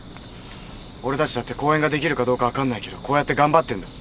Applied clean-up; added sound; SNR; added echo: none; none; none; none.